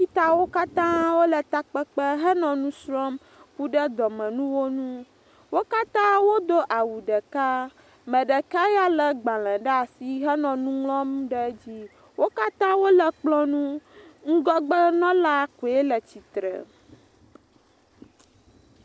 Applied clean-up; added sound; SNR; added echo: none; none; none; none.